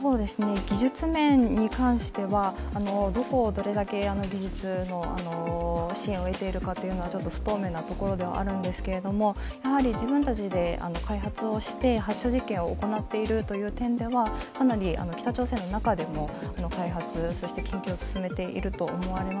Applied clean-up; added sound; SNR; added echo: none; none; none; none.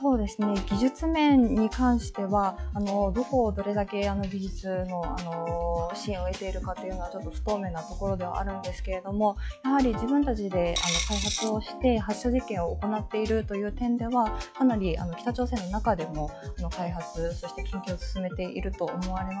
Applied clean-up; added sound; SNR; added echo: classical method log-MMSE.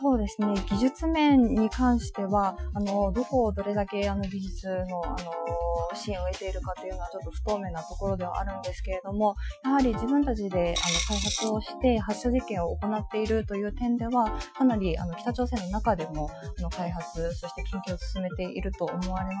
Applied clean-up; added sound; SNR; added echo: classical method Wiener filter.